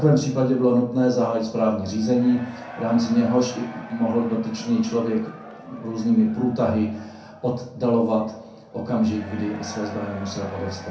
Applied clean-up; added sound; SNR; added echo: none; Crowd / Cheering; 19 dB; reverberation time 0.6 s.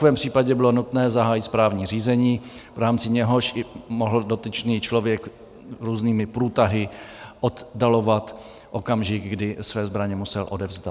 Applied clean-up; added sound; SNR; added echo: none; none; none; none.